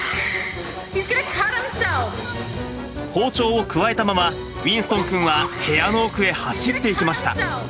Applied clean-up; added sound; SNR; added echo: none; none; none; none.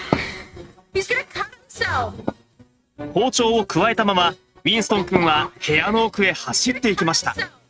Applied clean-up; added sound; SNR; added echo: neural mask model RNNoise.